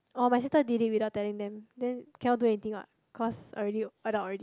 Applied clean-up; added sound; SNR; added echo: none; none; none; none.